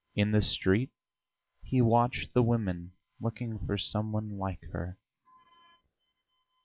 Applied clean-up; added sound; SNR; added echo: none; none; none; none.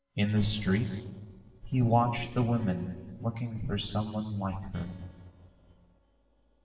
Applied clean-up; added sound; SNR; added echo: neural separator model SepFormer DNS4.